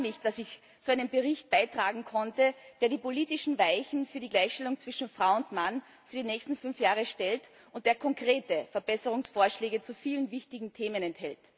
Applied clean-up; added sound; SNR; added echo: none; none; none; none.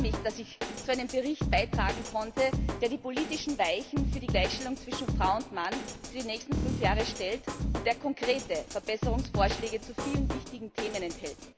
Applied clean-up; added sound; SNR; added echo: none; Drum kit; 2 dB; none.